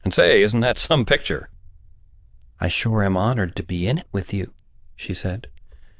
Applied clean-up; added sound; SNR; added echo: neural diffusion model UNIVERSE++.